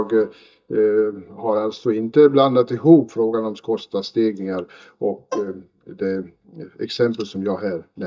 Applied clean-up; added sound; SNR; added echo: neural mask model DeepFilterNet 3.